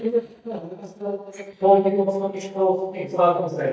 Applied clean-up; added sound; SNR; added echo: neural mask model DeepFilterNet 3.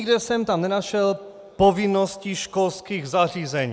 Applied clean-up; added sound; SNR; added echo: none; none; none; none.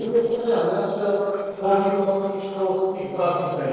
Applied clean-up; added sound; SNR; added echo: neural separator model SepFormer DNS4.